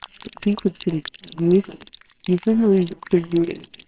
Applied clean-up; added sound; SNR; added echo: neural separator model SepFormer WHAMR!.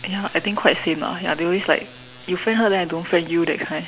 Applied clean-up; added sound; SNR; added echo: none; none; none; none.